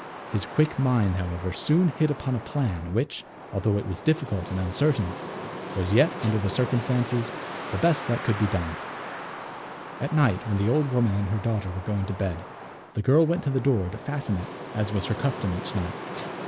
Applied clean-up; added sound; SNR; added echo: none; Wind; 11 dB; none.